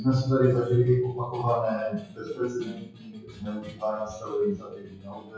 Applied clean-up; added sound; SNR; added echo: classical method WPE with log-MMSE.